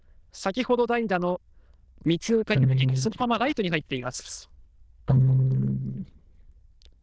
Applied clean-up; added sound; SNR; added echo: neural diffusion model UNIVERSE++.